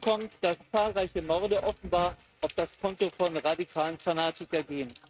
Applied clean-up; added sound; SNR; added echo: neural mask model RNNoise.